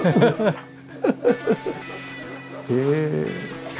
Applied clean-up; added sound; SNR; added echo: none; Electric guitar; 17 dB; none.